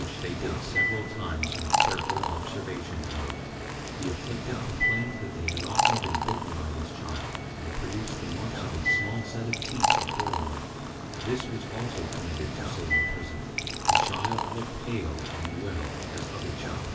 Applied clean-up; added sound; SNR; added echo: none; Liquid; -4 dB; reverberation time 2.7 s.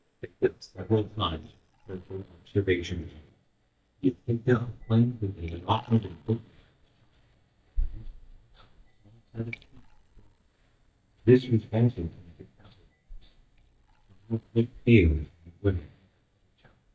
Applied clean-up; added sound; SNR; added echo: neural mask model DeepFilterNet 3.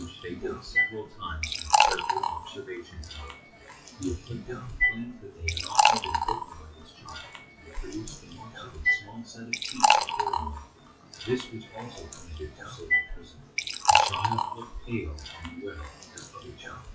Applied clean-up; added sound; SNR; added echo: classical method WPE with log-MMSE.